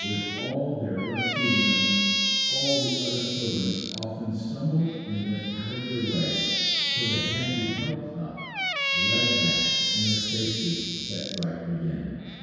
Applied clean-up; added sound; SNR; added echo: none; Squeak; -1 dB; reverberation time 2.0 s.